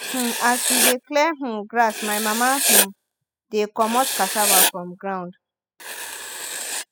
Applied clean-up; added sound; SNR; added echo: classical method spectral subtraction.